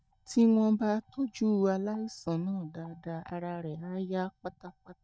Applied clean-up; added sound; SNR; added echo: neural mask model DeepFilterNet 3.